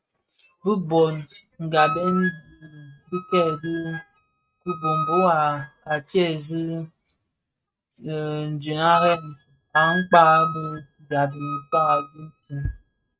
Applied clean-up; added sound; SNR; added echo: neural mask model RNNoise.